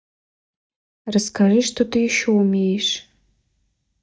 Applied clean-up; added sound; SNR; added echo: neural mask model DeepFilterNet 3.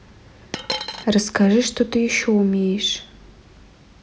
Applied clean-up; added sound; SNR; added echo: none; Coin (dropping); 7 dB; none.